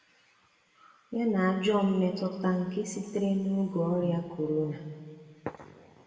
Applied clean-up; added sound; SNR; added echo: none; Brass instrument; 15 dB; reverberation time 1.8 s.